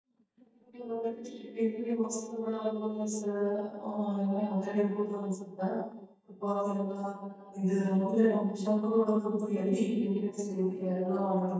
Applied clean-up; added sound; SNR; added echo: neural mask model DeepFilterNet 3.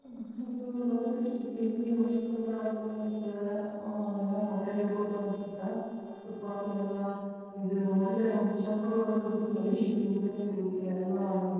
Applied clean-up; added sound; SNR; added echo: neural separator model SepFormer DNS4.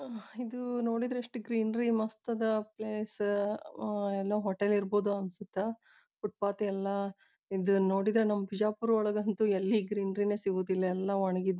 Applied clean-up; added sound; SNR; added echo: none; none; none; none.